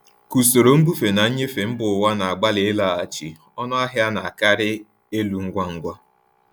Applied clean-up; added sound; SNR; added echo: none; none; none; none.